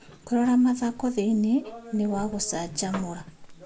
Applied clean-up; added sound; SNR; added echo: none; Zipper (clothing); 18 dB; none.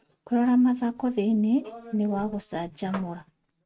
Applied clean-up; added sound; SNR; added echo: neural mask model RNNoise.